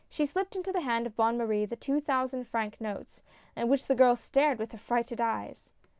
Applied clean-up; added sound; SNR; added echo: none; none; none; none.